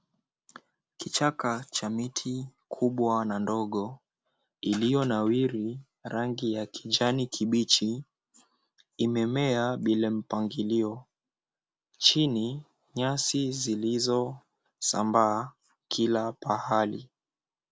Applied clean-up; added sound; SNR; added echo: none; none; none; none.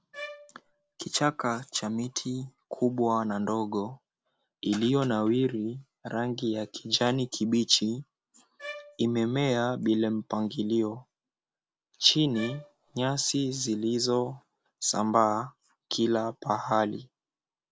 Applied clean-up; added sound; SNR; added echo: none; Bowed string instrument; 17 dB; none.